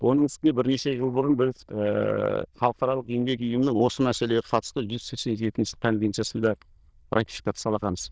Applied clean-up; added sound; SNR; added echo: neural diffusion model UNIVERSE++.